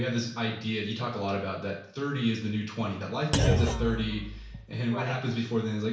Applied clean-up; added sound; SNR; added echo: none; Thump, thud; -1 dB; reverberation time 0.6 s.